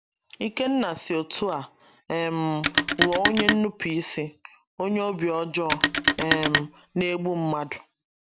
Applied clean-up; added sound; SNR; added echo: none; Telephone; -1 dB; none.